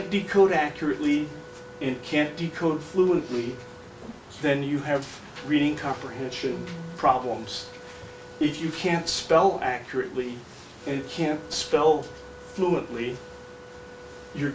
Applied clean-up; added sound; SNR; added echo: none; Wind instrument, woodwind instrument; 19 dB; none.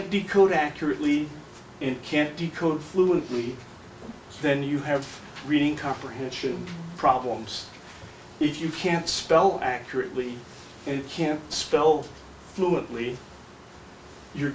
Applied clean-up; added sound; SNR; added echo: none; none; none; none.